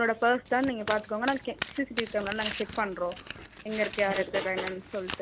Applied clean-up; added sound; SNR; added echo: none; Domestic sounds, home sounds; 11 dB; none.